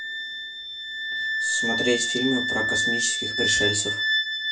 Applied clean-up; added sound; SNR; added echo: none; Wind instrument, woodwind instrument; -3 dB; reverberation time 0.3 s.